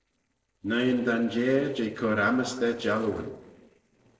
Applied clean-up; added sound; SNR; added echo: neural separator model SepFormer DNS4.